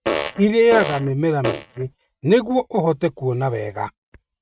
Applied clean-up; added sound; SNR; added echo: neural mask model RNNoise.